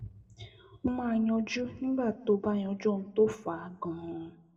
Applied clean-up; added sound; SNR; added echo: none; none; none; reverberation time 0.5 s.